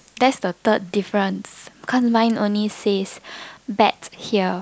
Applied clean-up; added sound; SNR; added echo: none; none; none; none.